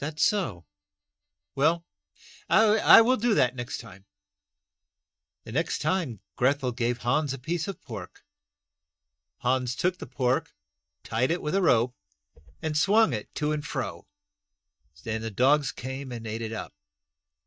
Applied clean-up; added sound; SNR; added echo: neural mask model DeepFilterNet 3.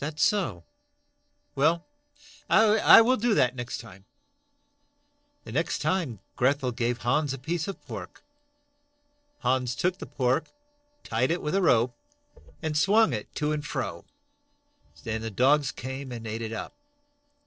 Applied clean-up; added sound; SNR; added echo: neural separator model SepFormer DNS4.